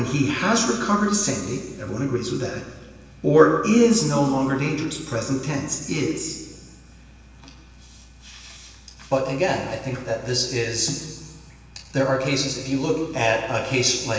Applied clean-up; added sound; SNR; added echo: none; none; none; reverberation time 1.4 s.